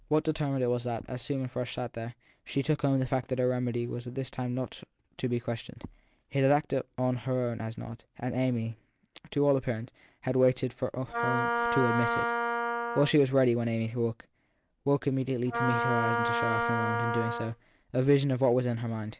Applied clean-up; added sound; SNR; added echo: none; Wind instrument, woodwind instrument; 1 dB; none.